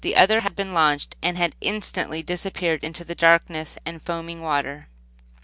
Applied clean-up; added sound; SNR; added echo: none; none; none; none.